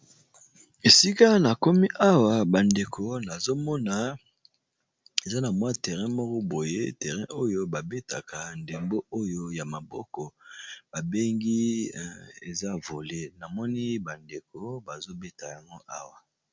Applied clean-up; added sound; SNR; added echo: none; none; none; none.